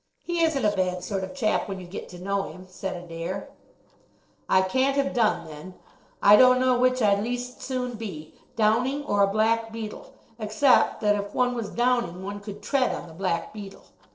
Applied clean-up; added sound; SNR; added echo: neural separator model SepFormer DNS4.